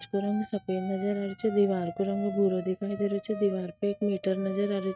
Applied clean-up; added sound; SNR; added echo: neural mask model RNNoise.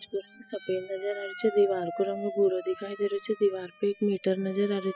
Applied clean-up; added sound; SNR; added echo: classical method spectral subtraction.